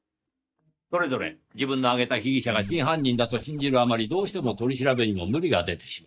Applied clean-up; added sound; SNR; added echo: neural mask model DeepFilterNet 3.